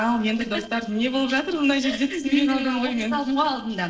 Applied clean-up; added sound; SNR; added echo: neural separator model SepFormer DNS4.